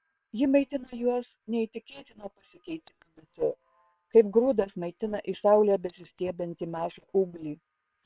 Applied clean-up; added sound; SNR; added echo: neural separator model SepFormer WHAM!.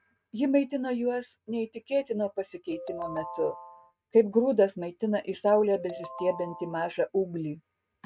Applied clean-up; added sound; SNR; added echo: neural mask model RNNoise.